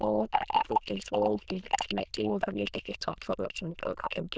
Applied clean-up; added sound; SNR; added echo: neural diffusion model UNIVERSE++.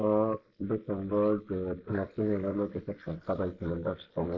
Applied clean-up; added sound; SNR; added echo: neural mask model Resemble Enhance denoiser.